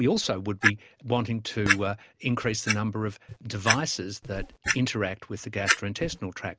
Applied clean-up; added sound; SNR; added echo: none; Clock; 3 dB; none.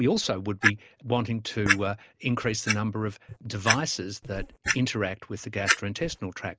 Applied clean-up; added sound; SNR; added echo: neural mask model Resemble Enhance denoiser.